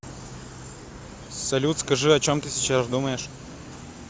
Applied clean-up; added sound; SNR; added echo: none; none; none; none.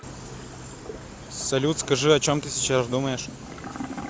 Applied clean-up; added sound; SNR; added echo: none; Toilet flush / Gurgling; 16 dB; none.